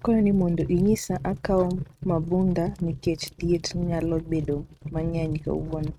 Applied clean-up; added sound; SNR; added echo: neural mask model RNNoise.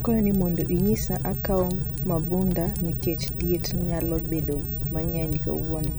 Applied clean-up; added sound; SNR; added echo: none; Fire; 3 dB; none.